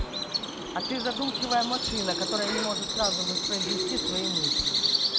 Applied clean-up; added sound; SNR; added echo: none; Bird vocalization, bird call, bird song; -4 dB; none.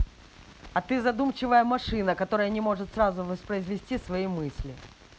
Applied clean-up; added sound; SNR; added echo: none; none; none; none.